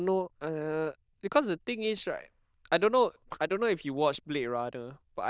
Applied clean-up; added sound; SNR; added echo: neural diffusion model UNIVERSE++.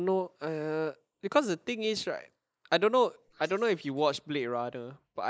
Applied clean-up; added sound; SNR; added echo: neural mask model Resemble Enhance denoiser.